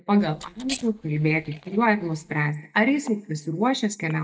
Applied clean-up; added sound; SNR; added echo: neural mask model DeepFilterNet 3.